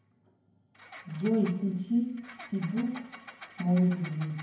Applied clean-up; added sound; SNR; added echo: none; Engine; 18 dB; reverberation time 0.9 s.